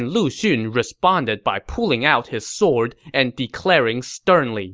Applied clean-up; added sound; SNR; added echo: none; none; none; none.